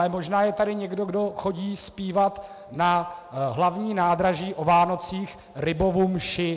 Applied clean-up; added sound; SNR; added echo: none; none; none; none.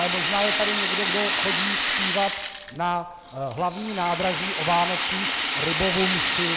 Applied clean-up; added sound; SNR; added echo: none; Rattle (instrument); -1 dB; none.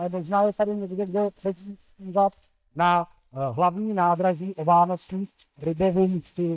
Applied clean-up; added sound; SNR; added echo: neural mask model DeepFilterNet 3.